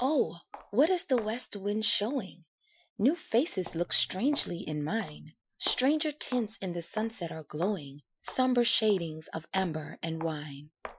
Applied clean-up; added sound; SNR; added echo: classical method Wiener filter.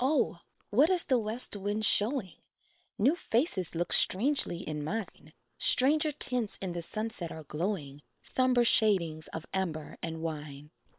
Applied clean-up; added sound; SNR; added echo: neural separator model SepFormer WHAM!.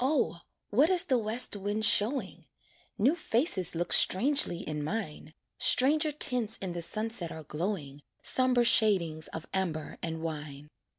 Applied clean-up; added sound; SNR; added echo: none; none; none; none.